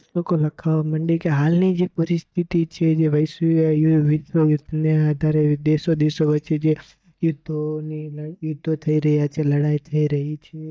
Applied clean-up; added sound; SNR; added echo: neural mask model DeepFilterNet 3.